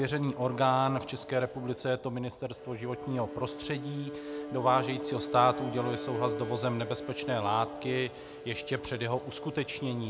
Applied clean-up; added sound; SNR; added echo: none; Bowed string instrument; 9 dB; none.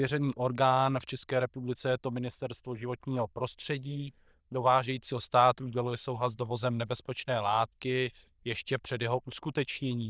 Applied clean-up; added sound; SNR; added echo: neural diffusion model UNIVERSE++.